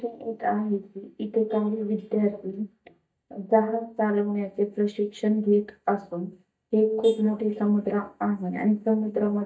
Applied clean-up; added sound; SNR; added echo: neural mask model DeepFilterNet 3.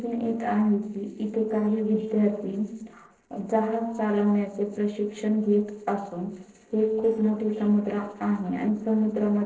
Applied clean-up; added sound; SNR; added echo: neural separator model SepFormer DNS4.